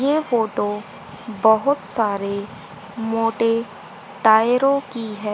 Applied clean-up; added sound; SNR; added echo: none; none; none; none.